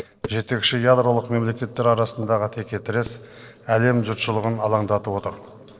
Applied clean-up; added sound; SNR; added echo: neural separator model SepFormer DNS4.